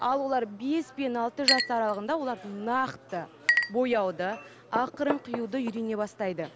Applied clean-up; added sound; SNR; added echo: none; Chink, clink; 5 dB; none.